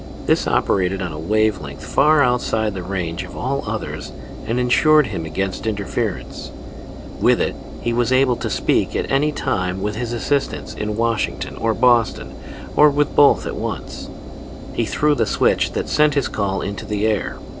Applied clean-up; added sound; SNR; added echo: none; Engine; 11 dB; none.